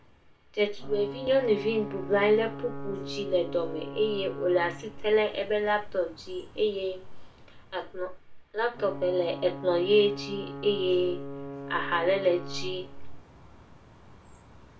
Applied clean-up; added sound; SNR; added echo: none; Alarm / Ocean / Boat, Water vehicle; 13 dB; reverberation time 0.3 s.